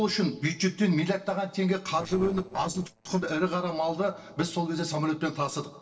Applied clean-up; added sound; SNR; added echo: neural separator model SepFormer DNS4.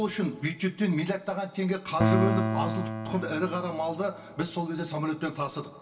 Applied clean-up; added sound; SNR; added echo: none; Piano; 3 dB; reverberation time 0.2 s.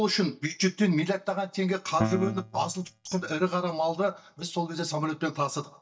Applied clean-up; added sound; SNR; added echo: neural mask model DeepFilterNet 3.